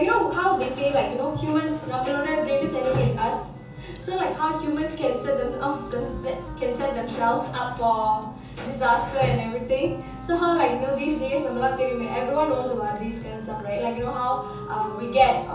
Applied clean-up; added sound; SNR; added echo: none; Wind instrument, woodwind instrument; 16 dB; reverberation time 0.6 s.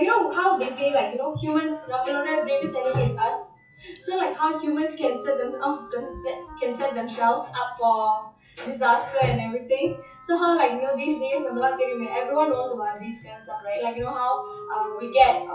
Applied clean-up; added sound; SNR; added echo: classical method WPE with log-MMSE.